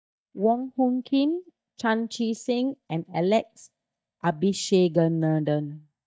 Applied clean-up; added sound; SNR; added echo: neural mask model DeepFilterNet 3.